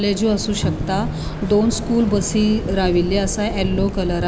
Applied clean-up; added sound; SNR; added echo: none; Bowed string instrument + Waves, surf; 9 dB; none.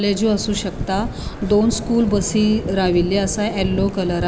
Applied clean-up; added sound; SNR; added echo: none; none; none; none.